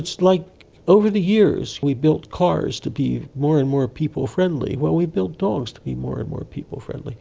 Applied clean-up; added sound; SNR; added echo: none; none; none; none.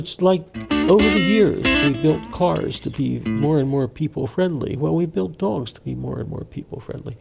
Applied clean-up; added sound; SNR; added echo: none; Guitar; 3 dB; none.